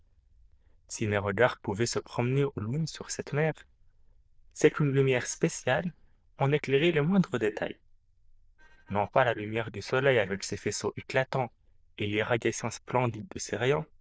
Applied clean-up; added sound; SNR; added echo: neural diffusion model UNIVERSE++.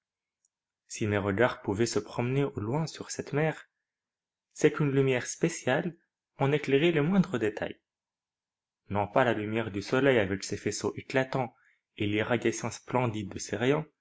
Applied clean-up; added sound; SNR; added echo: none; none; none; none.